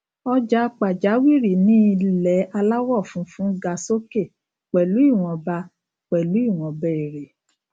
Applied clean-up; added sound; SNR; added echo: none; none; none; none.